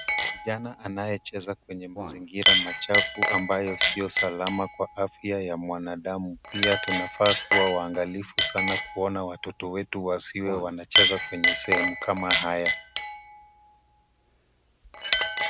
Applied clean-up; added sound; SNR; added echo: none; Chink, clink; -2 dB; none.